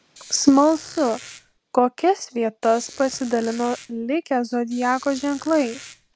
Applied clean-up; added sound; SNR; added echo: none; Squeak; 19 dB; none.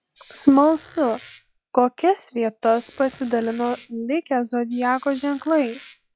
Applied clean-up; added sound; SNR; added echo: classical method log-MMSE.